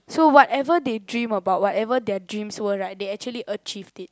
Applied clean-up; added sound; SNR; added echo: none; none; none; none.